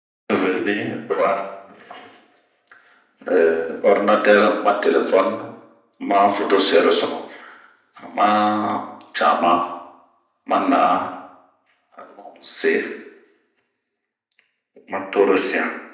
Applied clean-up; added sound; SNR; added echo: none; none; none; reverberation time 0.7 s.